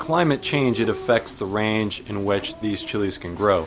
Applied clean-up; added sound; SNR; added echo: none; Dog; 16 dB; none.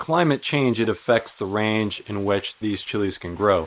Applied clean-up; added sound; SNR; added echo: neural mask model Resemble Enhance denoiser.